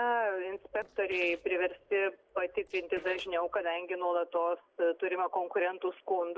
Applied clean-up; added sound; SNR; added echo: neural separator model SepFormer DNS4.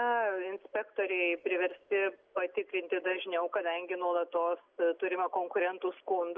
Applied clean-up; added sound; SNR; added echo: none; none; none; none.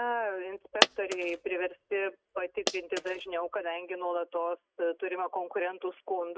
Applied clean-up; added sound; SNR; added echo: neural mask model RNNoise.